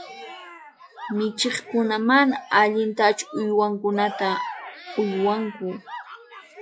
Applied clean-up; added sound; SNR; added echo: classical method log-MMSE.